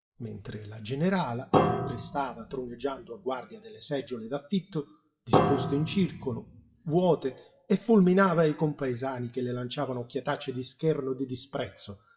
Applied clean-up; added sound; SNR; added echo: classical method WPE with log-MMSE.